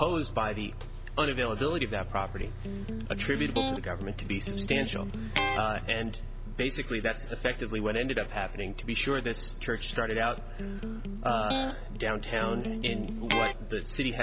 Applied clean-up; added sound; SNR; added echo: none; Bus + Electric guitar; 3 dB; none.